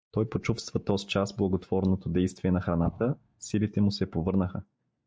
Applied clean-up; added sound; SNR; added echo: neural mask model DeepFilterNet 3.